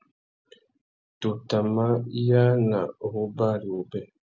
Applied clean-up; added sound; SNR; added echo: none; none; none; none.